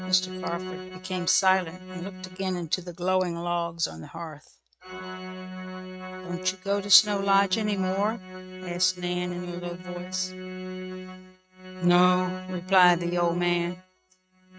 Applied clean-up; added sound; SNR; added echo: neural mask model RNNoise.